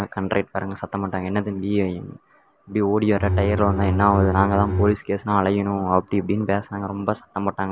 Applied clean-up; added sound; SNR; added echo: none; Bowed string instrument; 0 dB; none.